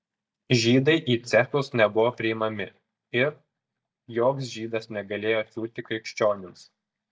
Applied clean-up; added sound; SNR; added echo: neural mask model DeepFilterNet 3.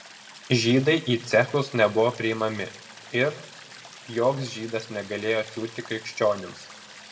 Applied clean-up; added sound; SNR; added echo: none; Stream; 19 dB; reverberation time 0.6 s.